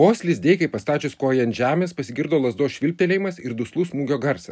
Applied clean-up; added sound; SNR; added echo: none; none; none; none.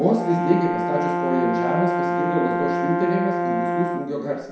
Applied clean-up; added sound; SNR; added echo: none; Brass instrument; -1 dB; reverberation time 0.7 s.